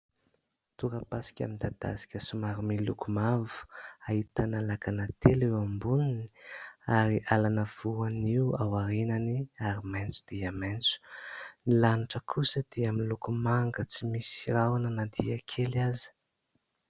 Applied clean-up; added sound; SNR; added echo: none; none; none; none.